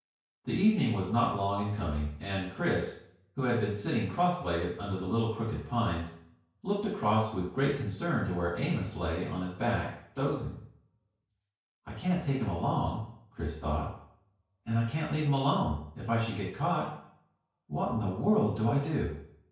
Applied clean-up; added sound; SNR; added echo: none; none; none; reverberation time 0.5 s.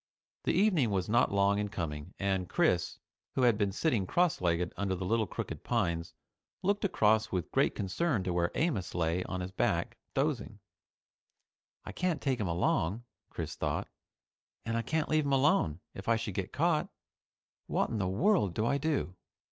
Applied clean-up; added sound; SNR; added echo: none; none; none; none.